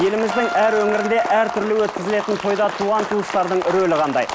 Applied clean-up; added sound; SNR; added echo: none; Wind instrument, woodwind instrument; 10 dB; none.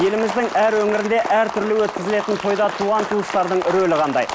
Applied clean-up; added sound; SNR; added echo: none; none; none; none.